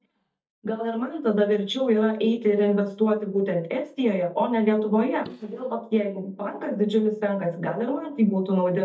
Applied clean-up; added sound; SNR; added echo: neural mask model DeepFilterNet 3.